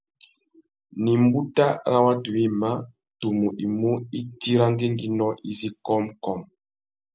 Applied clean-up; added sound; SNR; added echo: none; none; none; none.